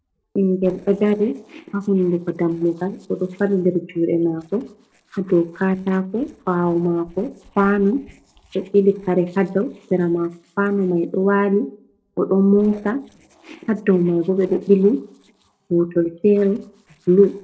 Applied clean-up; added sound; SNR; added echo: neural separator model SepFormer DNS4.